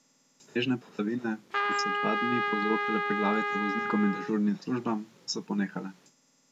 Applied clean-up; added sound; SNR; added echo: none; Trumpet; -1 dB; none.